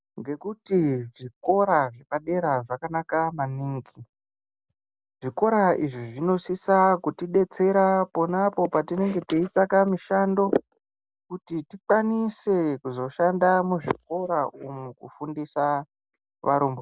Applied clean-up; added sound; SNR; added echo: none; none; none; none.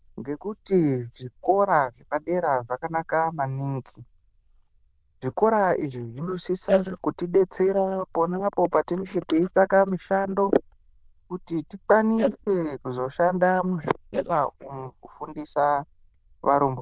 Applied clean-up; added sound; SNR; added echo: neural diffusion model UNIVERSE++.